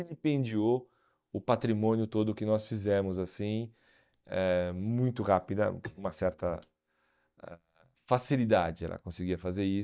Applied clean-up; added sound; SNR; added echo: neural mask model DeepFilterNet 3.